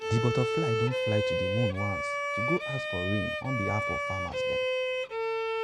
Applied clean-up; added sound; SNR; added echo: none; Bowed string instrument; -2 dB; none.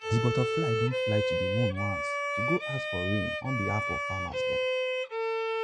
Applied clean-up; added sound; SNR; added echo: classical method log-MMSE.